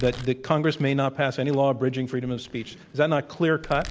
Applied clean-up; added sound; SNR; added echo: none; Domestic sounds, home sounds; 19 dB; none.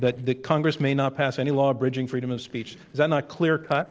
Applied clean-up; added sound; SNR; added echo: neural separator model SepFormer DNS4.